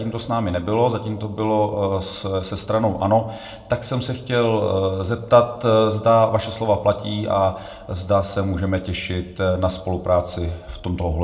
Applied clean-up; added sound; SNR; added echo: none; none; none; reverberation time 0.4 s.